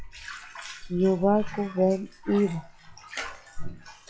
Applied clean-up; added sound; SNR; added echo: classical method log-MMSE.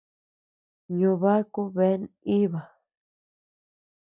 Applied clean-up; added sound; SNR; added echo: none; none; none; none.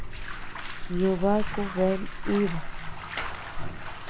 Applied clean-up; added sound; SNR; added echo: none; Bathtub (filling or washing); 1 dB; none.